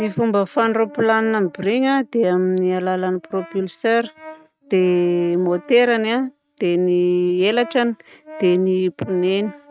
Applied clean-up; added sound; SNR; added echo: neural mask model RNNoise.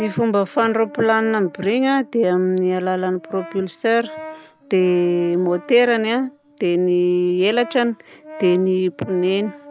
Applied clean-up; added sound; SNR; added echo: none; Brass instrument; 20 dB; none.